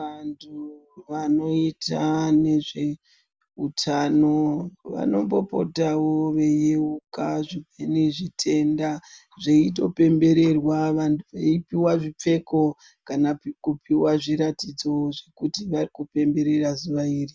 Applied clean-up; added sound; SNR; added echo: none; none; none; none.